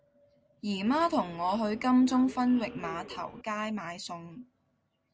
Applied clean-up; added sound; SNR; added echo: none; Subway, metro, underground; 16 dB; none.